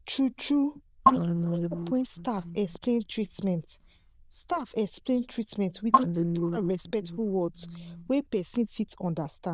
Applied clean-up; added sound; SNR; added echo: neural diffusion model UNIVERSE++.